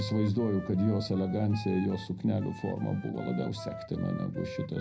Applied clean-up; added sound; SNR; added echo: none; Wind instrument, woodwind instrument; 14 dB; reverberation time 0.5 s.